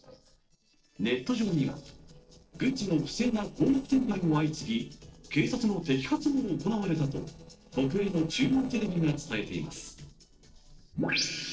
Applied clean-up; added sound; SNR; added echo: neural separator model SepFormer DNS4.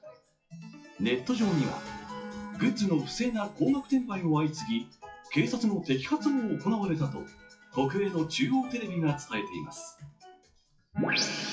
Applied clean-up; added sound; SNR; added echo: classical method WPE with log-MMSE.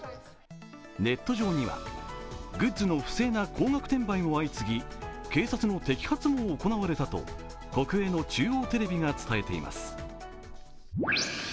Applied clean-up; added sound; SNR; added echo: none; none; none; none.